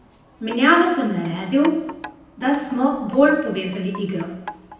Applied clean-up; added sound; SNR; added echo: none; Wind chime; 18 dB; reverberation time 0.9 s.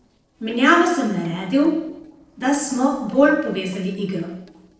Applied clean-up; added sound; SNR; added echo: neural separator model SepFormer DNS4.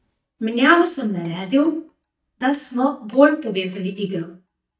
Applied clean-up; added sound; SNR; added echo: neural mask model DeepFilterNet 3.